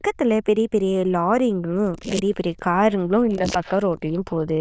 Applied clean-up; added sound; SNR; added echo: neural diffusion model UNIVERSE++.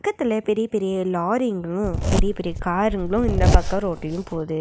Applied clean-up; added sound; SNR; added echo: none; Zipper (clothing); -2 dB; none.